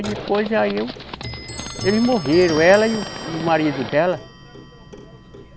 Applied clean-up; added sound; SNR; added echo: none; Livestock, farm animals, working animals + Clock; 11 dB; none.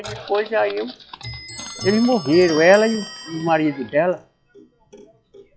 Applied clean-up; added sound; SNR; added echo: classical method log-MMSE.